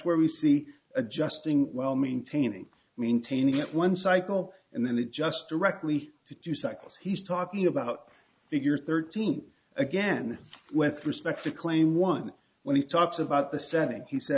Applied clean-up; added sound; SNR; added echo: none; none; none; none.